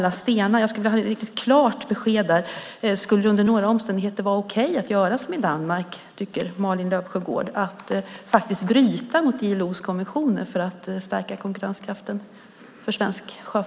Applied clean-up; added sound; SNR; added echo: none; none; none; none.